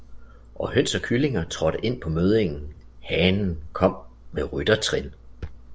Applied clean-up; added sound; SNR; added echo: none; Engine; 17 dB; none.